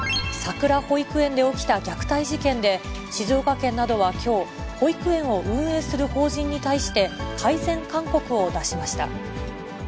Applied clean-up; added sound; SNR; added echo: none; none; none; none.